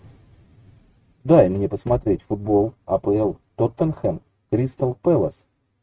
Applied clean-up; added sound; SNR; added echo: neural mask model RNNoise.